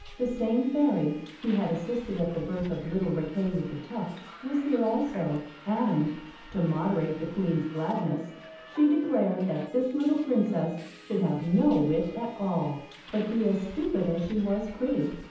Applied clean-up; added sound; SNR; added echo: none; Subway, metro, underground; 19 dB; reverberation time 0.8 s.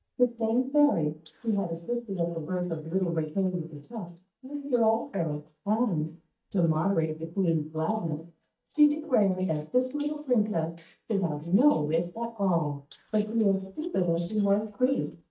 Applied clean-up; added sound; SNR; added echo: neural mask model DeepFilterNet 3.